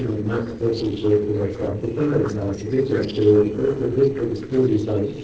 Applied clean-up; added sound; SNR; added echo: neural separator model SepFormer DNS4.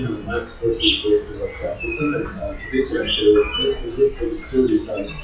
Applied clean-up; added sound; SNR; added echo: classical method WPE with log-MMSE.